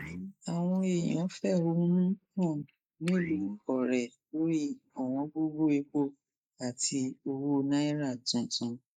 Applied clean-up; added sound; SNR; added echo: neural mask model Resemble Enhance denoiser.